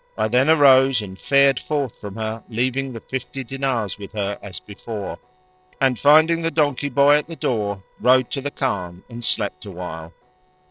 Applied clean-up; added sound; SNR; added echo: neural separator model SepFormer DNS4.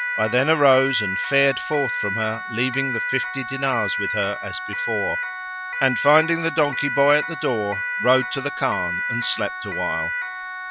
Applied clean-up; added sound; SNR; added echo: none; Siren; 4 dB; none.